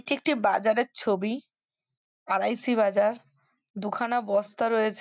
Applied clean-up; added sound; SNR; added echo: none; none; none; none.